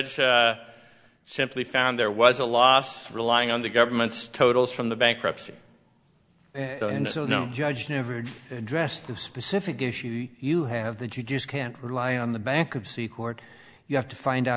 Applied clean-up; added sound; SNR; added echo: none; none; none; none.